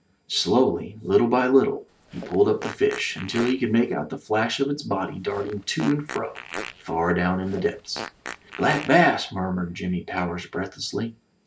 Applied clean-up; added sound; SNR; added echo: none; Fart; 14 dB; reverberation time 0.3 s.